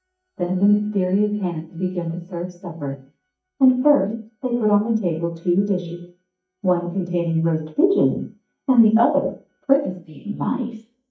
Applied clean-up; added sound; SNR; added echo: neural mask model DeepFilterNet 3.